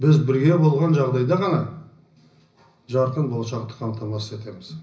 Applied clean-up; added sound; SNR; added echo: none; none; none; reverberation time 0.4 s.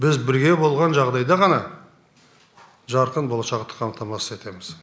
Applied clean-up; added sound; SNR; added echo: none; none; none; none.